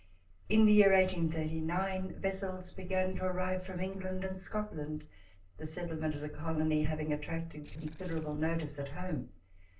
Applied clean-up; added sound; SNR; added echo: neural separator model SepFormer DNS4.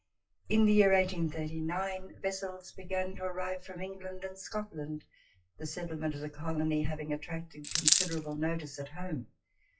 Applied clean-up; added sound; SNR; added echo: classical method WPE with log-MMSE.